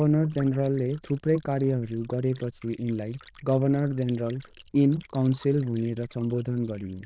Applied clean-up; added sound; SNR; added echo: neural diffusion model UNIVERSE++.